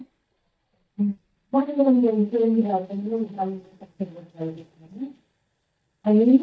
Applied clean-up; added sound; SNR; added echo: neural mask model DeepFilterNet 3.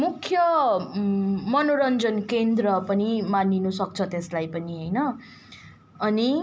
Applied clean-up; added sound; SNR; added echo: none; none; none; none.